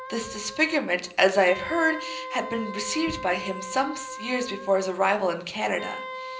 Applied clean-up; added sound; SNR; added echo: none; Wind instrument, woodwind instrument; 11 dB; reverberation time 0.5 s.